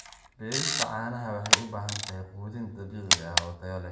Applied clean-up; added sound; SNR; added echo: none; Camera; -5 dB; reverberation time 1.0 s.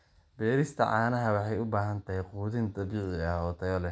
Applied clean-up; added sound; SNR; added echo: none; none; none; none.